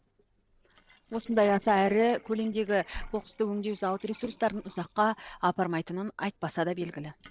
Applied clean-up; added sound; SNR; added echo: neural separator model SepFormer DNS4.